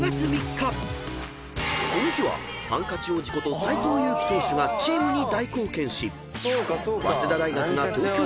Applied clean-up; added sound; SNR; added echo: none; Bass guitar; 14 dB; none.